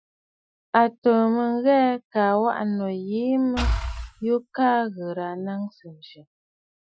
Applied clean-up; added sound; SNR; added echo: classical method Wiener filter.